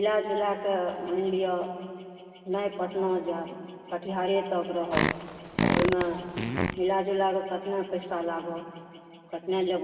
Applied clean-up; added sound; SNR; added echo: none; Fart; -1 dB; reverberation time 2.6 s.